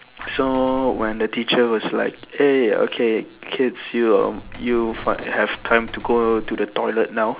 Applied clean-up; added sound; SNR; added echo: none; Coin (dropping); 15 dB; none.